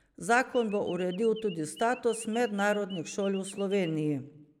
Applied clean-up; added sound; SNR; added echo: none; Chirp, tweet; 20 dB; none.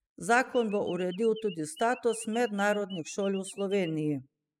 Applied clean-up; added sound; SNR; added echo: classical method spectral subtraction.